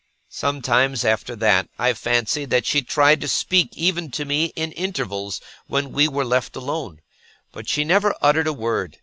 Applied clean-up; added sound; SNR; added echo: none; none; none; none.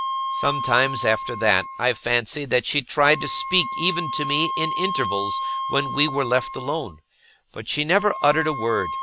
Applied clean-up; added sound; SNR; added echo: none; Wind instrument, woodwind instrument; 6 dB; none.